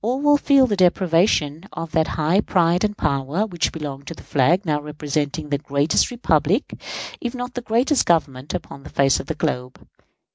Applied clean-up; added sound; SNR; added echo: none; none; none; none.